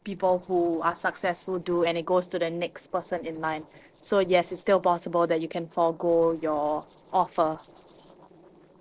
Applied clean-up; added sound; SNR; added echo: neural separator model SepFormer DNS4.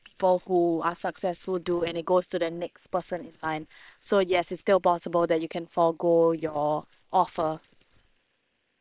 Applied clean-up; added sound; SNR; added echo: neural separator model SepFormer WHAM!.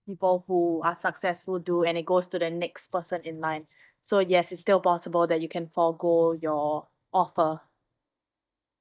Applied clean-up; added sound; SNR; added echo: neural mask model DeepFilterNet 3.